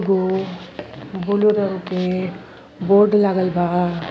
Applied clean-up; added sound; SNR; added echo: none; none; none; none.